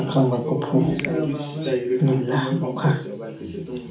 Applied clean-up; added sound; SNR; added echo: none; Finger snapping; 17 dB; reverberation time 0.4 s.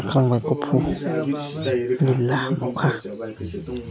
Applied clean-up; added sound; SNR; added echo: none; none; none; none.